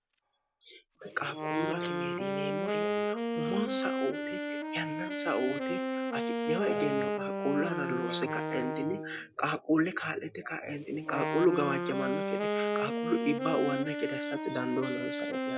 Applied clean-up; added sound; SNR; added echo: none; Wind instrument, woodwind instrument; 0 dB; none.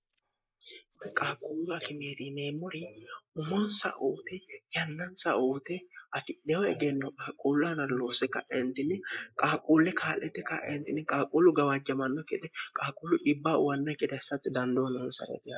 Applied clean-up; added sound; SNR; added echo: neural mask model Resemble Enhance denoiser.